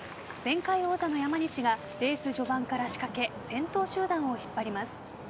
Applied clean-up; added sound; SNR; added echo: none; none; none; none.